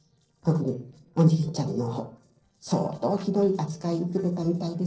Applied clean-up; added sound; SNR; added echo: neural separator model SepFormer DNS4.